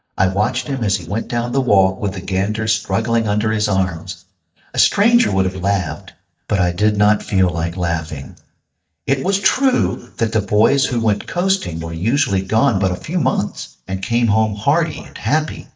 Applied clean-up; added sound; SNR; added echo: neural mask model DeepFilterNet 3.